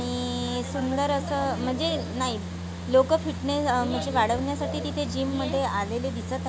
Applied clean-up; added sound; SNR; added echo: none; none; none; none.